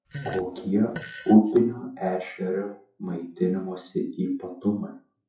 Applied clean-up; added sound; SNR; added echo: classical method WPE with log-MMSE.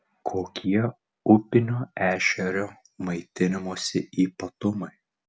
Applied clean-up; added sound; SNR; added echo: none; none; none; none.